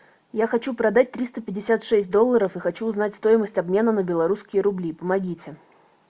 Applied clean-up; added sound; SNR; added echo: none; none; none; none.